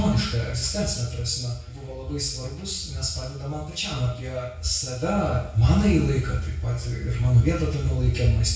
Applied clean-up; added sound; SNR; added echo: none; none; none; reverberation time 0.6 s.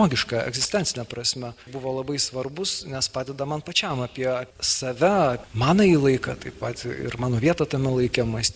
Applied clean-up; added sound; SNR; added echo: none; none; none; none.